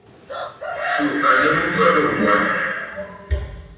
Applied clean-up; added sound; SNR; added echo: none; Chicken, rooster; 10 dB; reverberation time 1.1 s.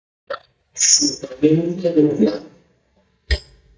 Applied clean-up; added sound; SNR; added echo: neural mask model DeepFilterNet 3.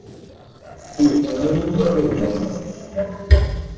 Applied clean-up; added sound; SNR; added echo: neural separator model SepFormer DNS4.